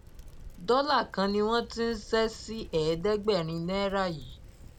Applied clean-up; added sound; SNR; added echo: none; Bicycle; 17 dB; none.